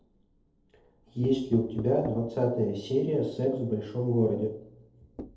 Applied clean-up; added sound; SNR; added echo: neural separator model SepFormer DNS4.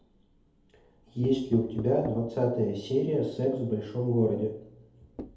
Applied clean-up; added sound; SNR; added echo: none; Knock; 18 dB; reverberation time 2.0 s.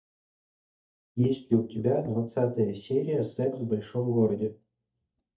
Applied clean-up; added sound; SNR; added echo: neural mask model DeepFilterNet 3.